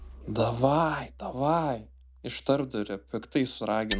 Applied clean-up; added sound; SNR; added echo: none; Hammer; 15 dB; none.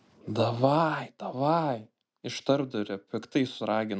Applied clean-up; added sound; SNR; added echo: none; none; none; none.